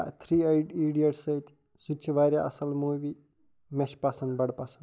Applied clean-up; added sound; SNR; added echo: none; none; none; none.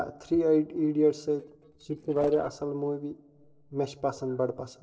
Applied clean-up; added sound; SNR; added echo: neural separator model SepFormer DNS4.